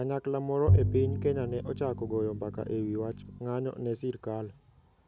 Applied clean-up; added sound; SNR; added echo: none; Bowed string instrument; -2 dB; none.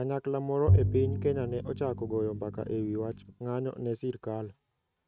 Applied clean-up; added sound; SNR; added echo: neural mask model RNNoise.